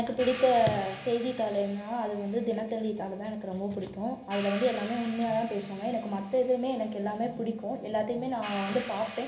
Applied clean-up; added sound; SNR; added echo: none; Hi-hat; 15 dB; reverberation time 0.8 s.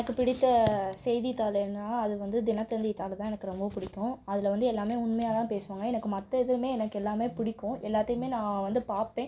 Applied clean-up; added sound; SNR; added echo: none; none; none; none.